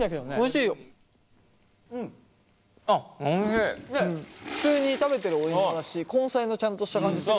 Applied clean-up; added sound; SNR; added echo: none; Toilet flush; 16 dB; none.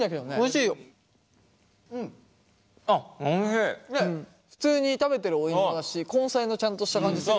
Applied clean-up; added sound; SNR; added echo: none; none; none; none.